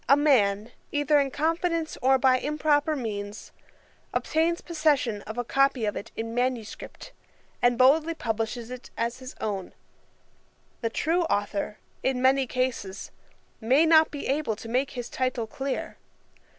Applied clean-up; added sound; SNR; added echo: none; none; none; none.